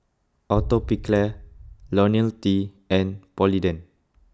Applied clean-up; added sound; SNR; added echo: none; Boom; 13 dB; none.